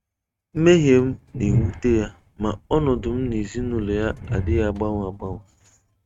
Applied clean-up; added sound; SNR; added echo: neural mask model RNNoise.